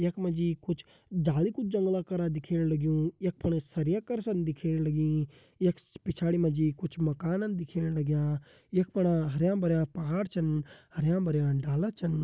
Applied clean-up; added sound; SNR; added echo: none; none; none; none.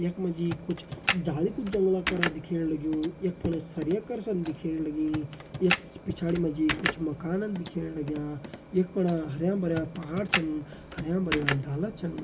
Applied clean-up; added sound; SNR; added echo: none; Computer keyboard; 7 dB; reverberation time 0.9 s.